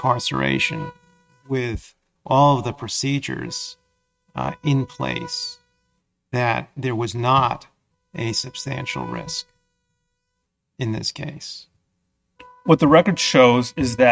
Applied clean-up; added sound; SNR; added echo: neural mask model RNNoise.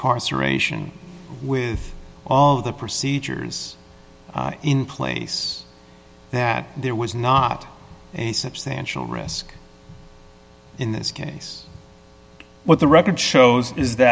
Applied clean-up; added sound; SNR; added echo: none; none; none; none.